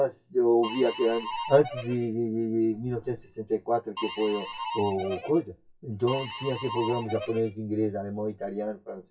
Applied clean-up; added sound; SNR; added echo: classical method WPE with log-MMSE.